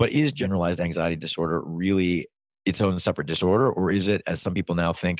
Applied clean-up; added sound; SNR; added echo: none; none; none; none.